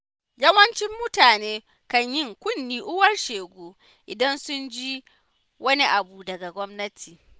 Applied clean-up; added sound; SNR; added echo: none; none; none; none.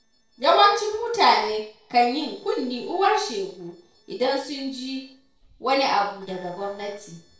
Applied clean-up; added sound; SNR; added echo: neural separator model SepFormer DNS4.